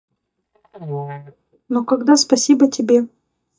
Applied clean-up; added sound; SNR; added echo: neural mask model DeepFilterNet 3.